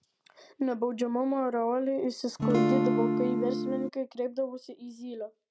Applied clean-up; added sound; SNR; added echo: none; Acoustic guitar / Strum; -5 dB; none.